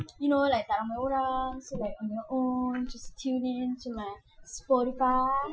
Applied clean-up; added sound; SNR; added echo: classical method Wiener filter.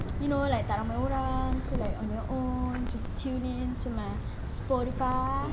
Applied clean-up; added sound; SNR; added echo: none; Wind; 1 dB; none.